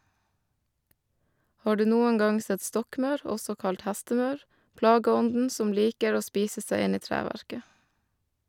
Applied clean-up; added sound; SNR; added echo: none; none; none; none.